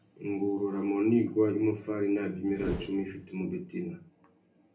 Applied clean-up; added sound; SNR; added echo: none; Whoosh, swoosh, swish; 9 dB; reverberation time 0.3 s.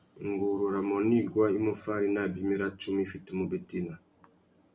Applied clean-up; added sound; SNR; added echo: none; none; none; none.